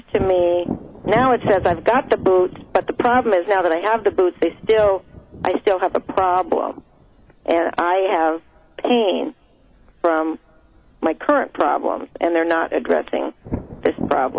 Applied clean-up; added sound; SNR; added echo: none; Thunder; 16 dB; none.